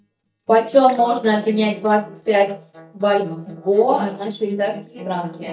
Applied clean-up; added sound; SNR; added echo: neural mask model DeepFilterNet 3.